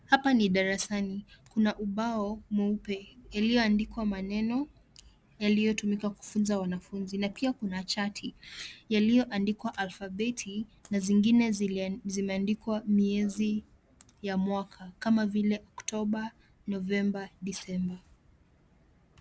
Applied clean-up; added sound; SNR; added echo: none; none; none; none.